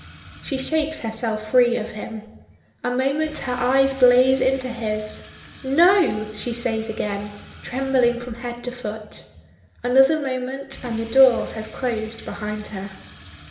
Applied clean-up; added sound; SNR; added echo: none; Sink (filling or washing) / Water tap, faucet; 20 dB; reverberation time 0.9 s.